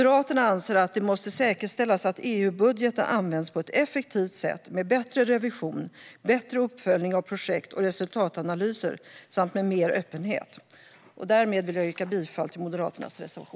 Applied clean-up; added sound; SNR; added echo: none; none; none; none.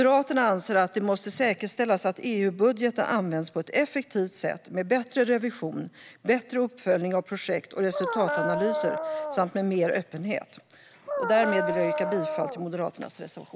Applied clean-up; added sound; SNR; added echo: none; Dog; 3 dB; none.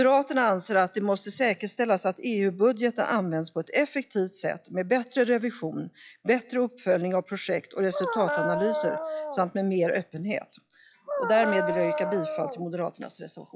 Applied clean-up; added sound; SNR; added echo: classical method log-MMSE.